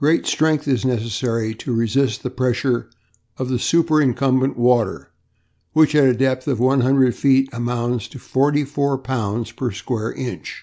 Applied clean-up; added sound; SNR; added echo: none; none; none; none.